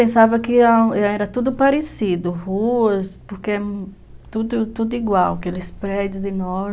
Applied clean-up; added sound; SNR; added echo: none; none; none; none.